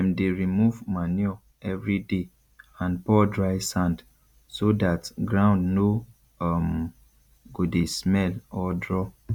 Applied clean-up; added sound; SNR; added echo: none; none; none; none.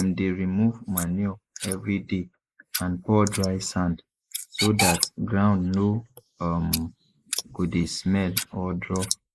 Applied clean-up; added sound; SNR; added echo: neural mask model Resemble Enhance denoiser.